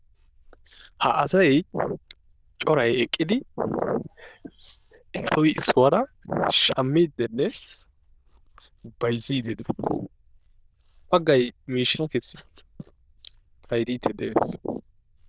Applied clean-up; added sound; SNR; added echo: neural diffusion model UNIVERSE++.